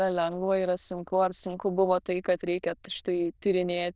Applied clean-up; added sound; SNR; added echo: neural diffusion model UNIVERSE++.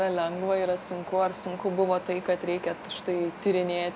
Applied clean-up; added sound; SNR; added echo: none; Wind; 14 dB; none.